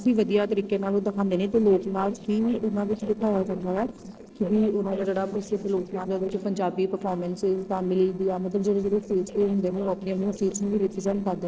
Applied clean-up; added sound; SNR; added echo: neural separator model SepFormer DNS4.